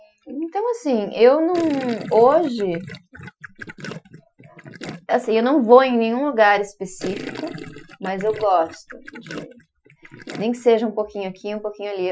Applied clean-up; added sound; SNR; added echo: classical method Wiener filter.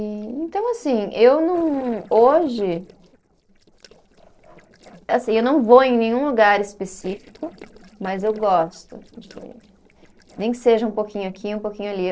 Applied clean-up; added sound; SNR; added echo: neural separator model SepFormer DNS4.